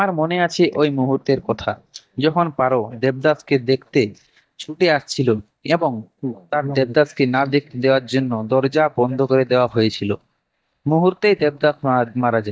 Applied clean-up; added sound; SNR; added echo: neural mask model DeepFilterNet 3.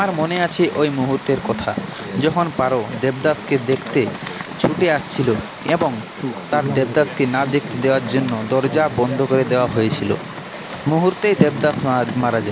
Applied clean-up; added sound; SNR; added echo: none; Chatter / Stream + Fire; 8 dB; none.